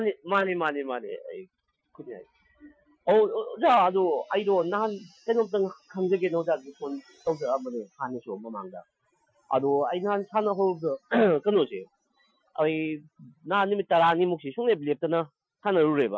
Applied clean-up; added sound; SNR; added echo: classical method Wiener filter.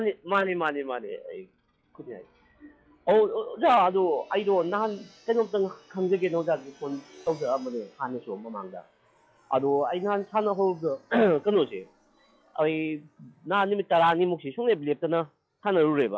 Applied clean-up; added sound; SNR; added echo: classical method log-MMSE.